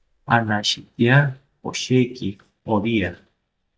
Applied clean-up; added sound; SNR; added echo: neural mask model DeepFilterNet 3.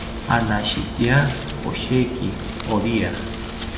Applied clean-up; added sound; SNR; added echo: none; Wind; 7 dB; none.